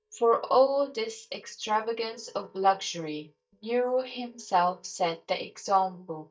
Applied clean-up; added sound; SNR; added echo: neural mask model DeepFilterNet 3.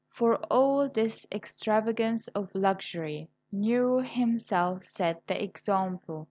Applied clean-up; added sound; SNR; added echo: none; none; none; none.